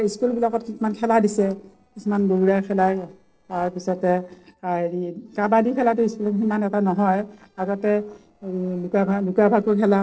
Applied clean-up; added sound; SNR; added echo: neural separator model SepFormer DNS4.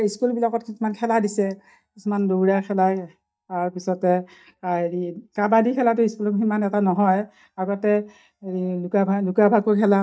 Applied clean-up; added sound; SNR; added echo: neural mask model DeepFilterNet 3.